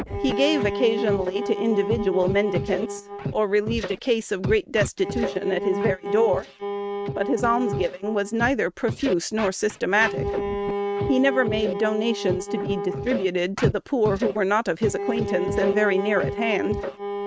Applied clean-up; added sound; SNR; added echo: neural mask model RNNoise.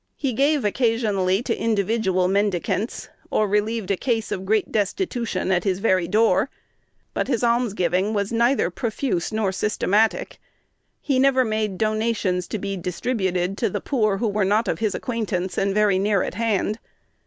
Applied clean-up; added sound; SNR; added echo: none; none; none; none.